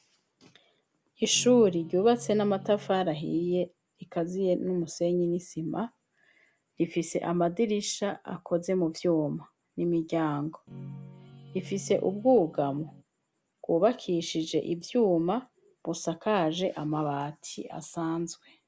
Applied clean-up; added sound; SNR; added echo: none; Guitar; 16 dB; none.